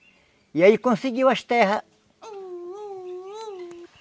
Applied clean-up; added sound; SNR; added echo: none; Dog; 12 dB; none.